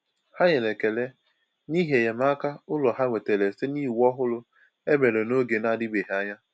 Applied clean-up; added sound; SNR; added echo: none; none; none; none.